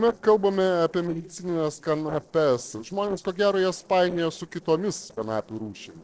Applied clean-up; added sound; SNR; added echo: neural separator model SepFormer DNS4.